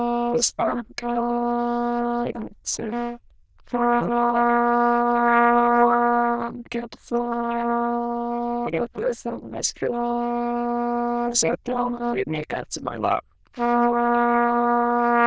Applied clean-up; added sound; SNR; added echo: neural diffusion model UNIVERSE++.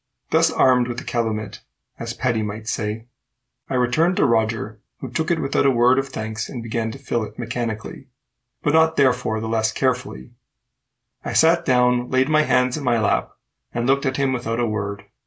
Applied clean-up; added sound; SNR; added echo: none; none; none; none.